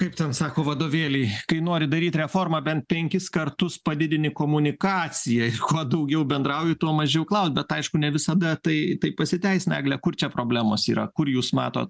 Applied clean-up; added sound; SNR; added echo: none; none; none; none.